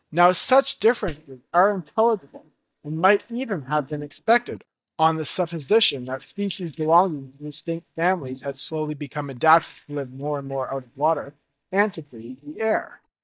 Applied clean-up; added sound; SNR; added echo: neural mask model DeepFilterNet 3.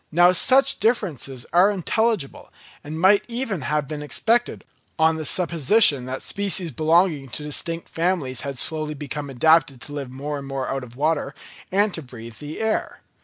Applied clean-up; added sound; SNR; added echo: none; none; none; none.